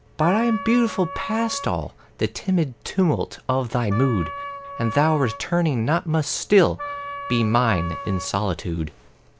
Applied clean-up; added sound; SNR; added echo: none; Wind instrument, woodwind instrument; 11 dB; none.